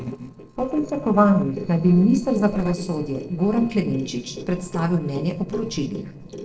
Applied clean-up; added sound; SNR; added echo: neural separator model SepFormer DNS4.